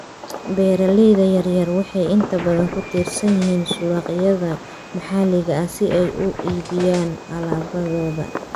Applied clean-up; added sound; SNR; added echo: none; Scratching (performance technique) + Fireworks; 12 dB; none.